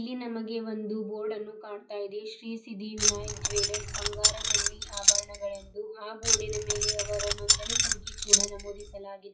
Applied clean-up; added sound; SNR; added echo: classical method WPE with log-MMSE.